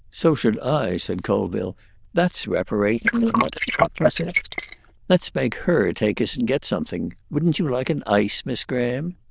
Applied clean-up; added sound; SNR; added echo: neural diffusion model UNIVERSE++.